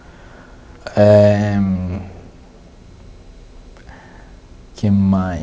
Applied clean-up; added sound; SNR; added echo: none; none; none; none.